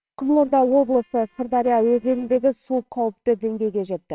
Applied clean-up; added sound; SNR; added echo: neural separator model SepFormer WHAMR!.